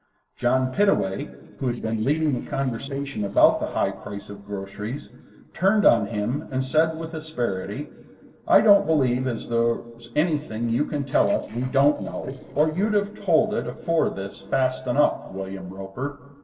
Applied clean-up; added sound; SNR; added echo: neural separator model SepFormer DNS4.